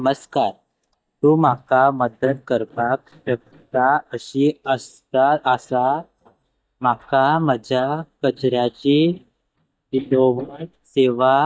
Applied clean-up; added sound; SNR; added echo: neural mask model DeepFilterNet 3.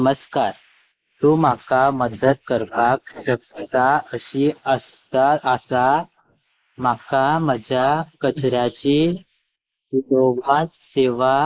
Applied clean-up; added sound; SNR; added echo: neural mask model Resemble Enhance denoiser.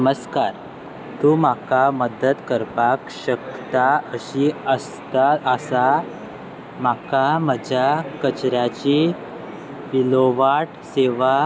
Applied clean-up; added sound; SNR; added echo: none; none; none; none.